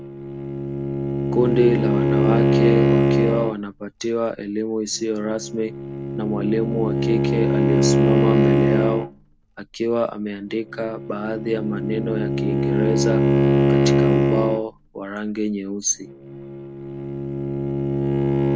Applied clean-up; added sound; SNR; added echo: none; Bowed string instrument; -5 dB; none.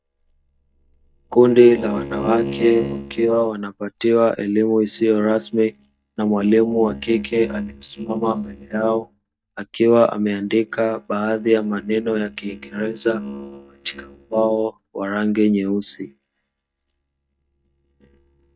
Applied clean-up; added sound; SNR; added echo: neural mask model DeepFilterNet 3.